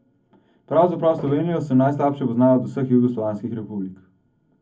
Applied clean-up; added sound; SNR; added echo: none; Walk, footsteps; 16 dB; reverberation time 0.3 s.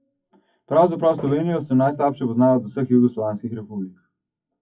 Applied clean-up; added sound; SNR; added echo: classical method WPE with log-MMSE.